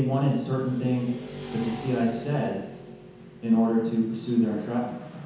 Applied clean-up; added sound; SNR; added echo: none; Motorcycle / Traffic noise, roadway noise; 15 dB; reverberation time 0.9 s.